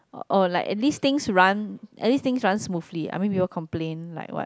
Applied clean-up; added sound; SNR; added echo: none; none; none; none.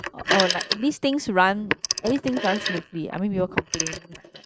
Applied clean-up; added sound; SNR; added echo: neural mask model RNNoise.